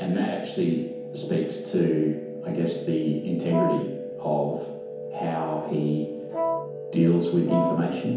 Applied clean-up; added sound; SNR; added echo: none; Wind instrument, woodwind instrument; 4 dB; reverberation time 1.0 s.